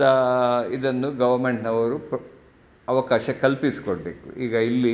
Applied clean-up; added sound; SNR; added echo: none; none; none; none.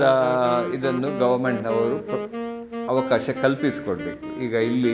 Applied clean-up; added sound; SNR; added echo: none; Wind instrument, woodwind instrument; 8 dB; none.